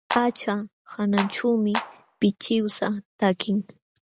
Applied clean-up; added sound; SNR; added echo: none; Clapping; 7 dB; none.